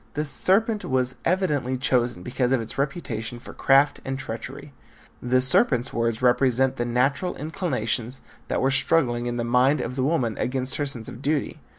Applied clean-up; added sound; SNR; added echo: none; none; none; none.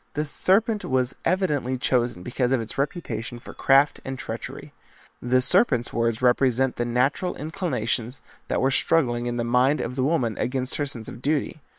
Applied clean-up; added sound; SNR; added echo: neural separator model SepFormer WHAM!.